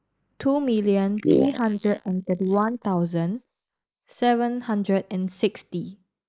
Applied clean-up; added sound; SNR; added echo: neural mask model Resemble Enhance denoiser.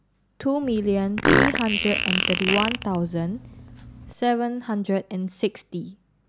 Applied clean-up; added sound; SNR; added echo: none; Fart; 0 dB; none.